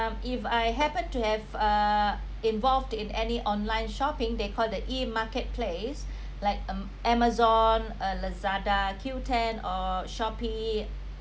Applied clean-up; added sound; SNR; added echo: none; none; none; none.